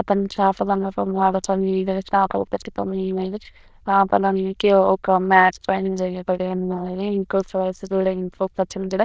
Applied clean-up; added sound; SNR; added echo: neural diffusion model UNIVERSE++.